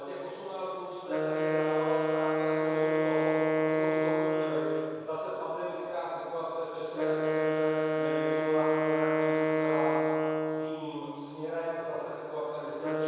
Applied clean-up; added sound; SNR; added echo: none; Wind instrument, woodwind instrument; -5 dB; reverberation time 2.2 s.